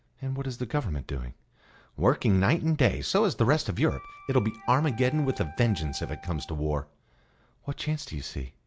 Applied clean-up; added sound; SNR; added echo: none; Wind instrument, woodwind instrument; 18 dB; none.